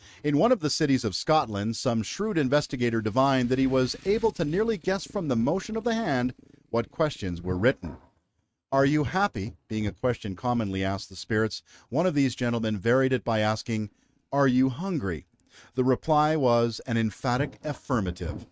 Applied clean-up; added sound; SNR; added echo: neural mask model RNNoise.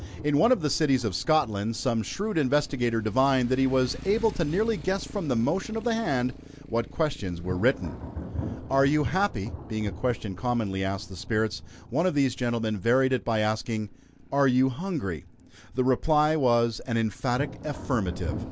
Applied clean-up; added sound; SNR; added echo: none; Motorcycle + Thunder; 14 dB; none.